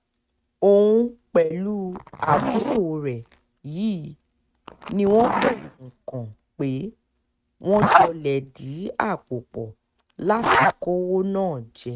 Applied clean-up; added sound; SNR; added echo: neural mask model RNNoise.